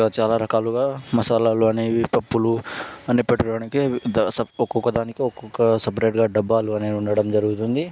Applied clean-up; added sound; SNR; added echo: none; none; none; none.